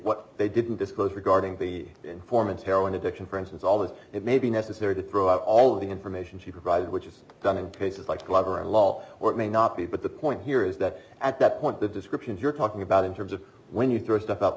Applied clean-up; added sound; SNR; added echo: none; none; none; none.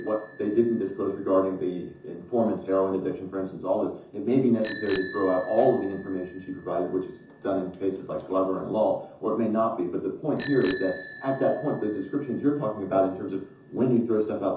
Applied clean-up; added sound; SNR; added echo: none; Bicycle bell; 12 dB; reverberation time 0.9 s.